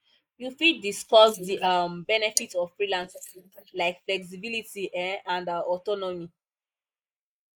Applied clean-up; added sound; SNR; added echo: neural mask model Resemble Enhance denoiser.